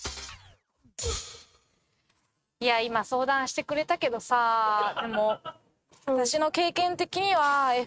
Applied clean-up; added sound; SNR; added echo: neural mask model RNNoise.